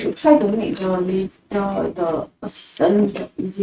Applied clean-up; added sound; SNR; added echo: neural mask model RNNoise.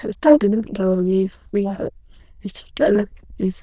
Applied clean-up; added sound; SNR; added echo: neural diffusion model UNIVERSE++.